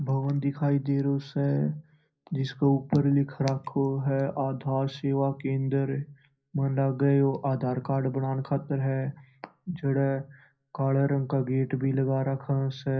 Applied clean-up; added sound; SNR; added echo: none; none; none; reverberation time 0.5 s.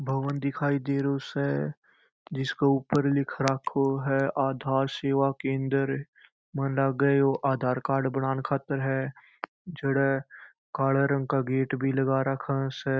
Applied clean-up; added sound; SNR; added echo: none; none; none; none.